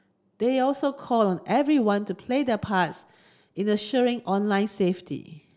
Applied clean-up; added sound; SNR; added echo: none; none; none; none.